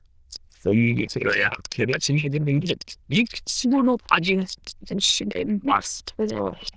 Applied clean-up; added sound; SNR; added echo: neural diffusion model UNIVERSE++.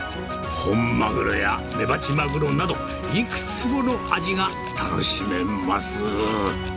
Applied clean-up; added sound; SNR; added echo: none; Rattle / Glass; 18 dB; none.